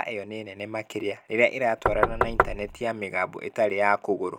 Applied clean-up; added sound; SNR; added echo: none; Knock; -1 dB; none.